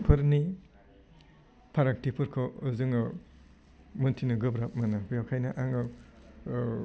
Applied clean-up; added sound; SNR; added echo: none; none; none; none.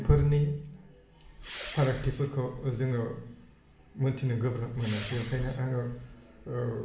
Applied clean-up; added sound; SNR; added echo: none; Respiratory sounds; 8 dB; reverberation time 0.7 s.